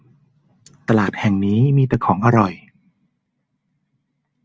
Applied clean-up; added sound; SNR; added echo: none; none; none; none.